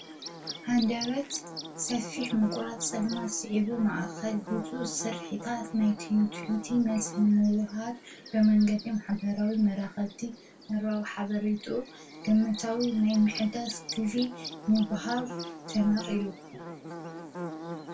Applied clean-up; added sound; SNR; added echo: none; Buzz / Bird; 12 dB; reverberation time 0.1 s.